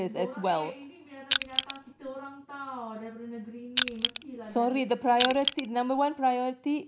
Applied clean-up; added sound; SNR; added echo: none; Crushing; -3 dB; none.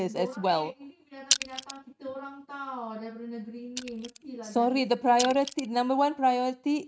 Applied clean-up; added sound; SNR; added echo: neural mask model RNNoise.